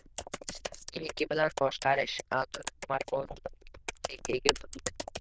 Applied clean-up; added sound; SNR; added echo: neural diffusion model UNIVERSE++.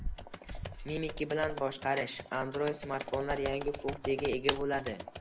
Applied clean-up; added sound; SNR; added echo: none; Computer keyboard; 4 dB; none.